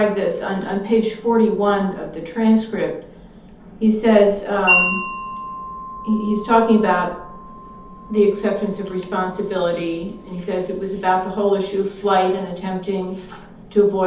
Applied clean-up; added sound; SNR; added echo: none; Wind chime; 11 dB; reverberation time 0.6 s.